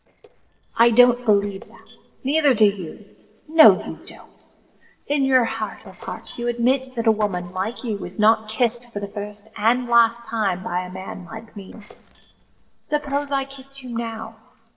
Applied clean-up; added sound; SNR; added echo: neural separator model SepFormer DNS4.